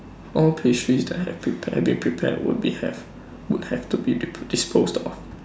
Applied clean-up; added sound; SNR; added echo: none; none; none; none.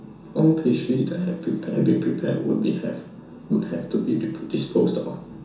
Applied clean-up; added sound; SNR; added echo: none; none; none; reverberation time 0.7 s.